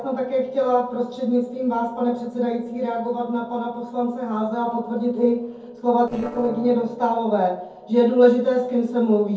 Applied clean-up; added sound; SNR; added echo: neural separator model SepFormer DNS4.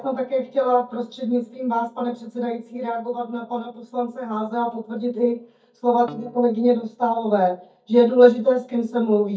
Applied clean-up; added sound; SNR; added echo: neural mask model DeepFilterNet 3.